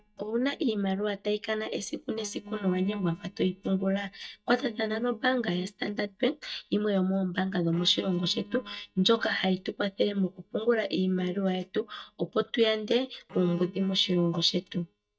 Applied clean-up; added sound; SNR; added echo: neural mask model DeepFilterNet 3.